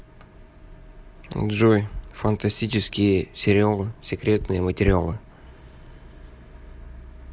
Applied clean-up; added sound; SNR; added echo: none; none; none; none.